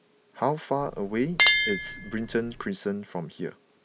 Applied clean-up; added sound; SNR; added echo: none; Chink, clink; -3 dB; none.